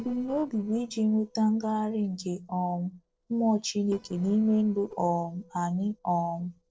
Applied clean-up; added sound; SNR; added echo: neural separator model SepFormer DNS4.